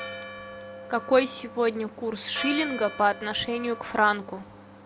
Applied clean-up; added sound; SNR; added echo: none; Church bell; 12 dB; none.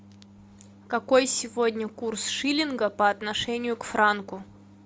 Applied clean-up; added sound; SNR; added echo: none; none; none; none.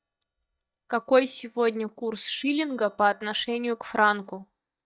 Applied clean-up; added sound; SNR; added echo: neural mask model DeepFilterNet 3.